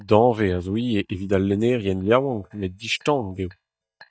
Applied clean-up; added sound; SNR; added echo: neural mask model DeepFilterNet 3.